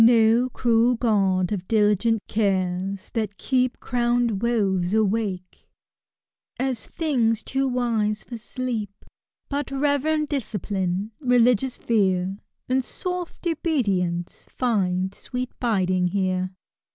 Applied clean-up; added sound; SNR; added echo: none; none; none; none.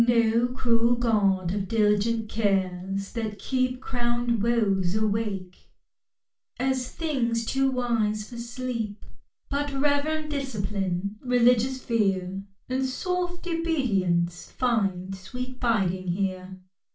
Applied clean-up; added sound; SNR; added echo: none; none; none; reverberation time 0.3 s.